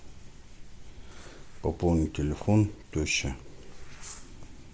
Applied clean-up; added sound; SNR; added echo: none; none; none; none.